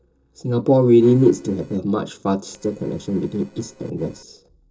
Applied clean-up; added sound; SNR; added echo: neural separator model SepFormer DNS4.